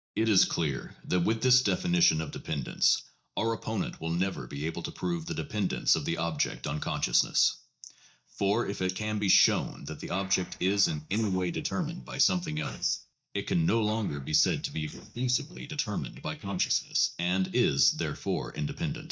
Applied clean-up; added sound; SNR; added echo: neural mask model DeepFilterNet 3.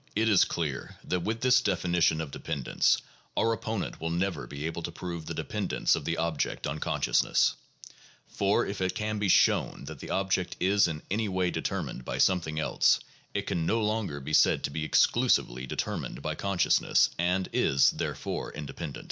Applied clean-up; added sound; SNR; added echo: none; none; none; none.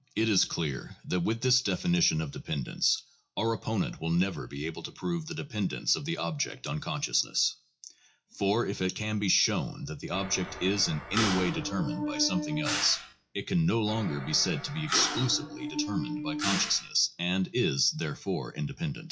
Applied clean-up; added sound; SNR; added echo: classical method WPE with log-MMSE.